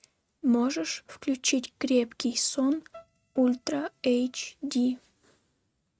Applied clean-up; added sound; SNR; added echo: neural mask model RNNoise.